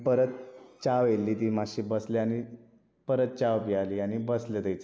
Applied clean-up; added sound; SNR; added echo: none; none; none; none.